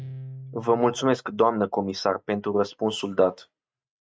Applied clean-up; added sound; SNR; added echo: neural mask model RNNoise.